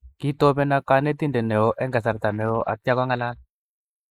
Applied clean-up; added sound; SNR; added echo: neural mask model Resemble Enhance denoiser.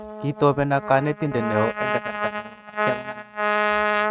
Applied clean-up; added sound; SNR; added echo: neural mask model RNNoise.